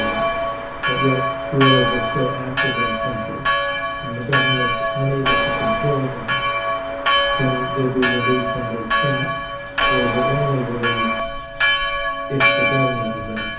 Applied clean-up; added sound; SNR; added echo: none; Church bell; -3 dB; reverberation time 0.6 s.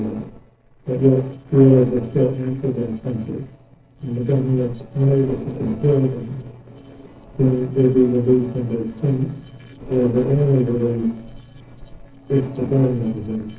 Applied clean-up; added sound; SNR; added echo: neural separator model SepFormer DNS4.